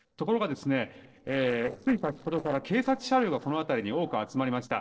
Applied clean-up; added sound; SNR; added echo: neural separator model SepFormer DNS4.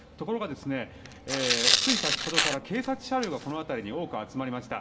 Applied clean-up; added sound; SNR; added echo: none; Tearing; -3 dB; reverberation time 1.5 s.